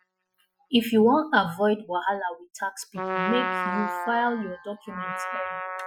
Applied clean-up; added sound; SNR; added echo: classical method Wiener filter.